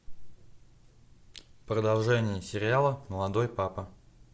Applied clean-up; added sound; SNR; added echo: none; none; none; none.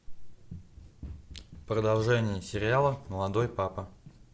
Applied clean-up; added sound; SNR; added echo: none; Run; 17 dB; none.